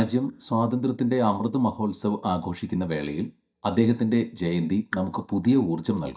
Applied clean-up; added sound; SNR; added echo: neural mask model DeepFilterNet 3.